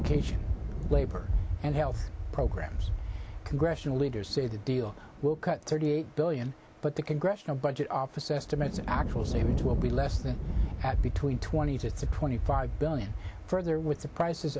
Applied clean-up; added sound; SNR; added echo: none; Thunder; 2 dB; none.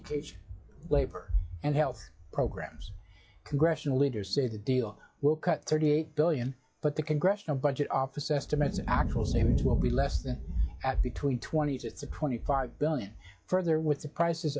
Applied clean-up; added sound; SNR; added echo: classical method log-MMSE.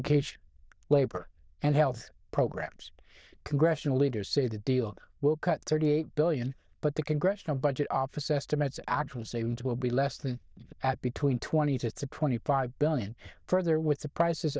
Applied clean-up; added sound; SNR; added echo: neural diffusion model UNIVERSE++.